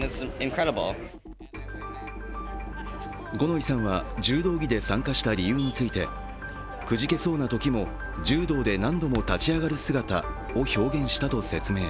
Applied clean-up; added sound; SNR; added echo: none; Computer keyboard; 16 dB; none.